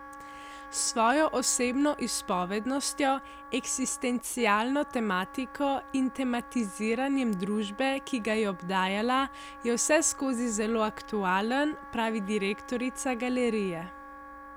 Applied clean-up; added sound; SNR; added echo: none; Wind instrument, woodwind instrument; 16 dB; none.